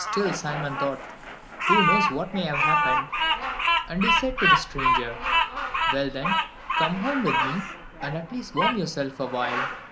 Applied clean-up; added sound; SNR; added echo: none; Bird vocalization, bird call, bird song; -4 dB; none.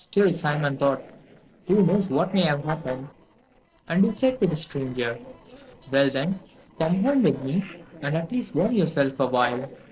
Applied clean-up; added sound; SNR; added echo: neural separator model SepFormer DNS4.